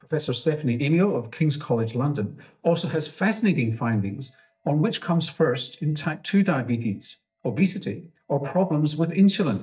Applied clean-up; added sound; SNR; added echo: neural mask model DeepFilterNet 3.